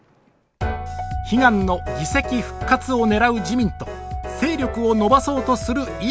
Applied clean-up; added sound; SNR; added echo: none; none; none; none.